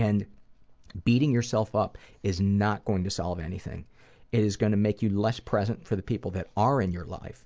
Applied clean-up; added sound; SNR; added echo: none; none; none; none.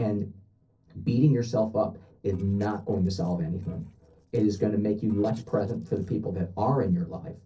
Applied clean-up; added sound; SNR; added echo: neural separator model SepFormer DNS4.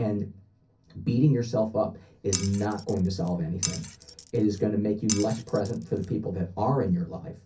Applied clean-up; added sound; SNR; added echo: none; Glass; 10 dB; reverberation time 0.3 s.